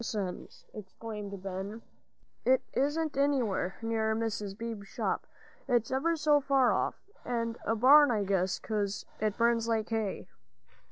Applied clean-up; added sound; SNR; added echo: neural separator model SepFormer DNS4.